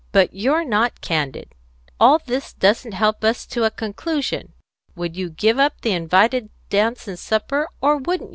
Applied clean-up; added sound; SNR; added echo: none; none; none; none.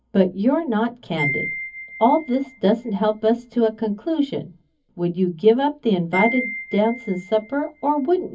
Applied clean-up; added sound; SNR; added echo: none; Wind chime; 13 dB; reverberation time 0.3 s.